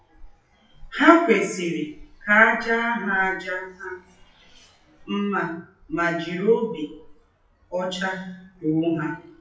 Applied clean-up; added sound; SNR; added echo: classical method WPE with log-MMSE.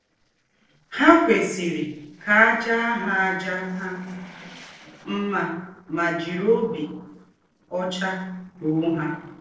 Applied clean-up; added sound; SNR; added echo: neural separator model SepFormer DNS4.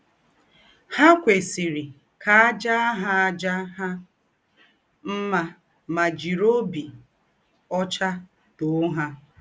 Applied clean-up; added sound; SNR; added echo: none; none; none; none.